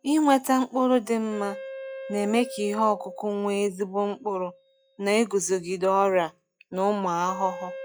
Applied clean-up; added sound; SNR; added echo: classical method log-MMSE.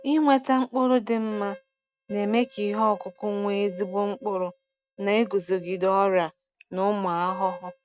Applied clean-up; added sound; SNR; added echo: neural mask model RNNoise.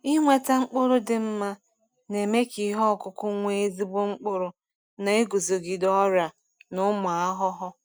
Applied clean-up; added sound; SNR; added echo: none; none; none; none.